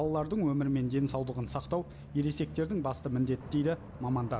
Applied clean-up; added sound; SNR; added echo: none; none; none; none.